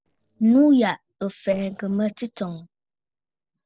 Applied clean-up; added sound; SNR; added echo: neural separator model SepFormer DNS4.